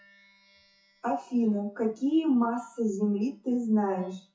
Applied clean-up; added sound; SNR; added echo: classical method WPE with log-MMSE.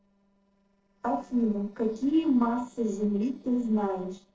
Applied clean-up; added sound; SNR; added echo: neural separator model SepFormer DNS4.